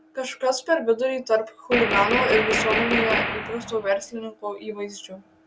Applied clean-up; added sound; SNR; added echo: none; Gunshot, gunfire; 0 dB; none.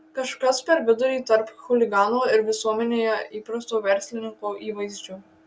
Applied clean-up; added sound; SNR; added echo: none; none; none; none.